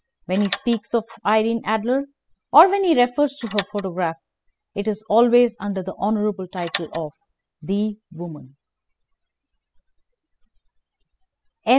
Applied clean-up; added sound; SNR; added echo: classical method spectral subtraction.